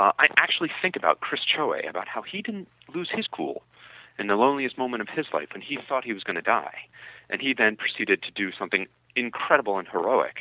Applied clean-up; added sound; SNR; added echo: none; none; none; none.